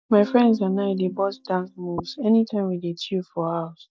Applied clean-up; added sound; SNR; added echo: neural mask model DeepFilterNet 3.